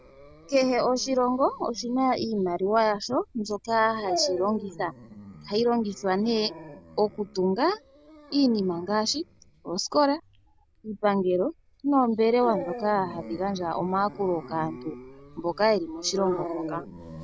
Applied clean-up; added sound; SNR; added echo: none; Dog; 14 dB; none.